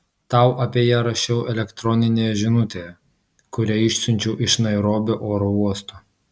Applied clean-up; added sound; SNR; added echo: none; none; none; none.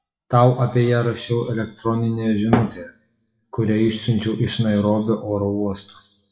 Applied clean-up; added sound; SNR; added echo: classical method WPE with log-MMSE.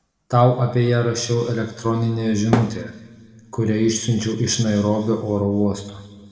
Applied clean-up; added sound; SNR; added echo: none; Thump, thud; 3 dB; reverberation time 1.4 s.